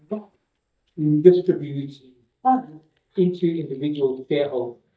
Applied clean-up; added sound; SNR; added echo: neural mask model DeepFilterNet 3.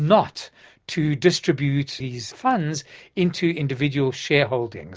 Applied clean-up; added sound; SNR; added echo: none; none; none; none.